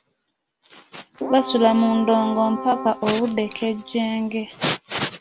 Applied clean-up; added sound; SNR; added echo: none; Keyboard (musical); 10 dB; none.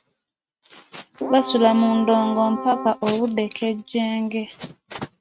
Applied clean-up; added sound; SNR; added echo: neural mask model RNNoise.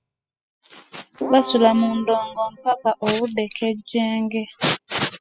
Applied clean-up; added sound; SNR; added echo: classical method spectral subtraction.